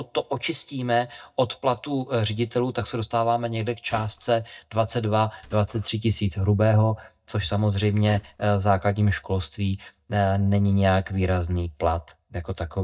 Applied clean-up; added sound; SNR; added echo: neural mask model DeepFilterNet 3.